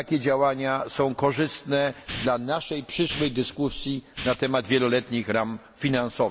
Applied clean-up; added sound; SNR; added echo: none; Hiss; 8 dB; none.